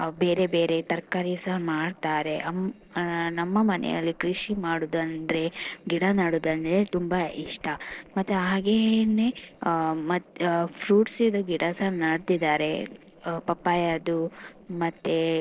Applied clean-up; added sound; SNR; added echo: neural separator model SepFormer DNS4.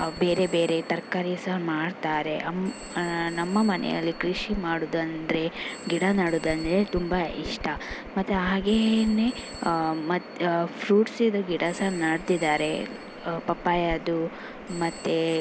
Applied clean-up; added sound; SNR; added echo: none; Bird + Telephone; 17 dB; none.